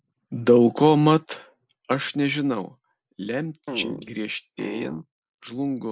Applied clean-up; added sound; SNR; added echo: neural mask model Resemble Enhance denoiser.